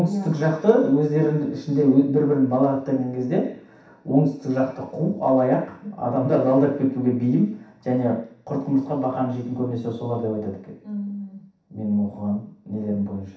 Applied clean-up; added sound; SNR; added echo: none; none; none; reverberation time 0.7 s.